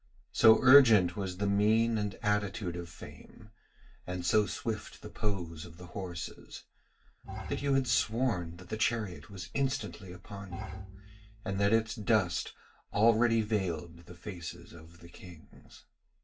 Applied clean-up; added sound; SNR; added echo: none; Bowed string instrument; 12 dB; reverberation time 0.1 s.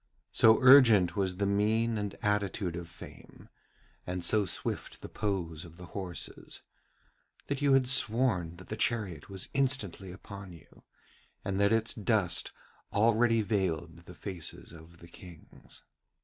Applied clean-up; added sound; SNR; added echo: none; none; none; none.